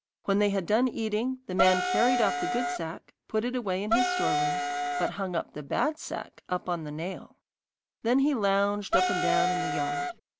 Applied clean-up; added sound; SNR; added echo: none; Wind instrument, woodwind instrument; -2 dB; none.